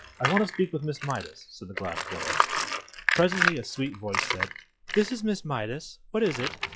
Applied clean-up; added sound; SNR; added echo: classical method log-MMSE.